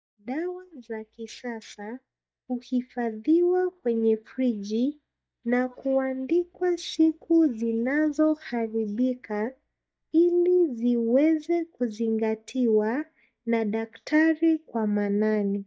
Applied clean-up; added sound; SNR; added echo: neural mask model DeepFilterNet 3.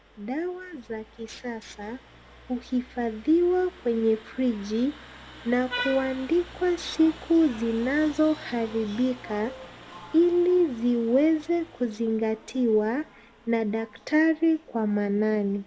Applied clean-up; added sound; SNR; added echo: none; Vehicle horn, car horn, honking; 18 dB; reverberation time 0.5 s.